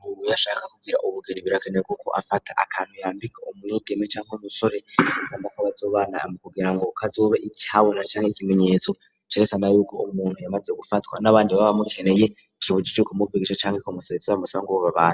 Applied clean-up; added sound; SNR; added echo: none; none; none; none.